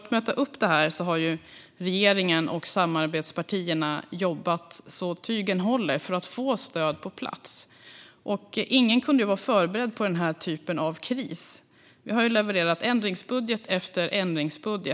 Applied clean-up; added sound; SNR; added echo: none; none; none; none.